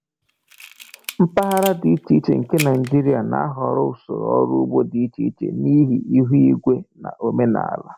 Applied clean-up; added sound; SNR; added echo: none; Camera; 16 dB; none.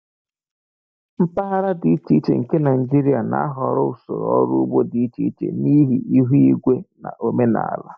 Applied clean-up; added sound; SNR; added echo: neural mask model DeepFilterNet 3.